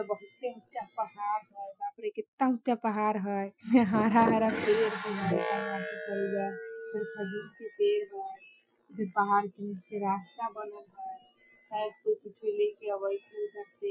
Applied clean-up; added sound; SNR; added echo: classical method Wiener filter.